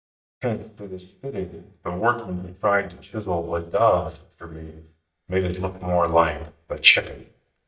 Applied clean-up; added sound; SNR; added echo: neural mask model DeepFilterNet 3.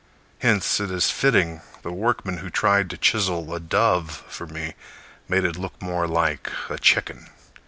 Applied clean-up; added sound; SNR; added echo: none; none; none; none.